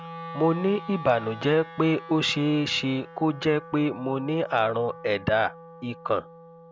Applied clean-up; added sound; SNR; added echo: none; Wind instrument, woodwind instrument; 16 dB; none.